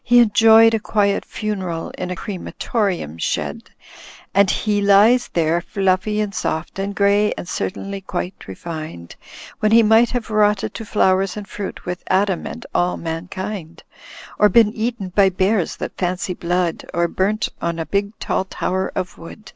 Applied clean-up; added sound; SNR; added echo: none; none; none; none.